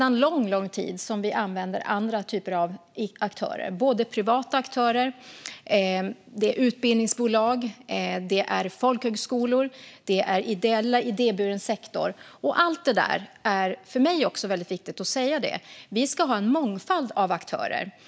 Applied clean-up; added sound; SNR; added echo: none; none; none; none.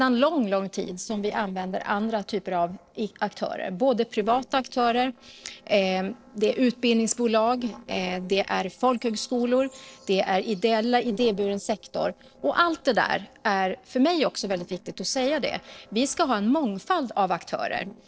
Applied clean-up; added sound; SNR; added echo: neural separator model SepFormer DNS4.